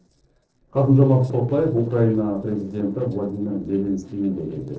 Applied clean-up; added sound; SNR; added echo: neural separator model SepFormer DNS4.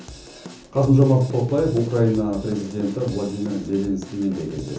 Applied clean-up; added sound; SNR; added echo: none; Drum / Drum kit; 17 dB; reverberation time 0.7 s.